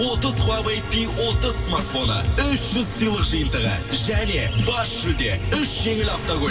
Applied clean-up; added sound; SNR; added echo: none; Bowed string instrument; 18 dB; reverberation time 2.4 s.